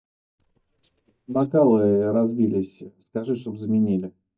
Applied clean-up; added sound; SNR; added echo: neural mask model DeepFilterNet 3.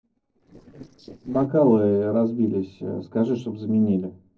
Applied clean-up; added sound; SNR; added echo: neural separator model SepFormer DNS4.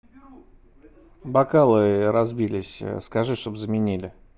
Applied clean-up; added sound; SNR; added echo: none; none; none; none.